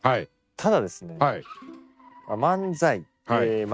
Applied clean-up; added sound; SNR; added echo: neural mask model RNNoise.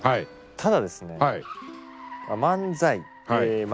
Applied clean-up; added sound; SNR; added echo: none; Car; 19 dB; none.